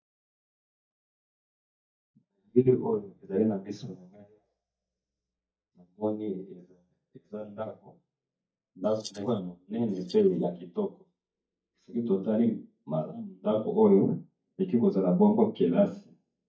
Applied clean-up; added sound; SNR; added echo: neural mask model DeepFilterNet 3.